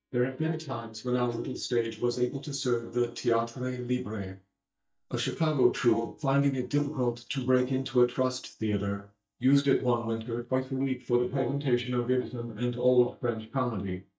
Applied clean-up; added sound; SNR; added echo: neural mask model DeepFilterNet 3.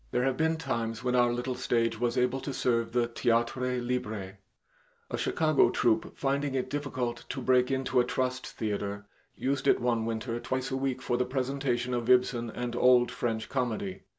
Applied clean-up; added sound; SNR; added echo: none; none; none; none.